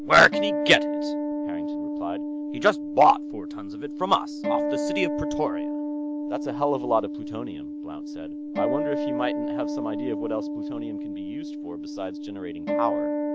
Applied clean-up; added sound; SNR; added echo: none; Acoustic guitar; 2 dB; none.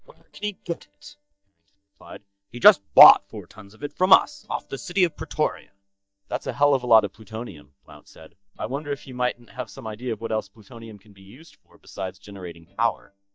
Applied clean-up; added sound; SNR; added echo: neural mask model DeepFilterNet 3.